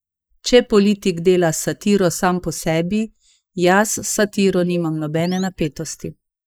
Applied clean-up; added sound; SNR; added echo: neural mask model Resemble Enhance denoiser.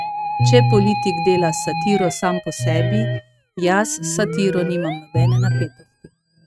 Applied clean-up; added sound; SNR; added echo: neural mask model RNNoise.